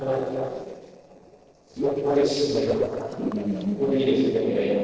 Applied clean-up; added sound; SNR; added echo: neural separator model SepFormer DNS4.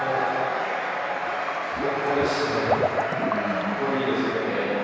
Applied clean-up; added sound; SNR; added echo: none; Liquid; 7 dB; reverberation time 2.2 s.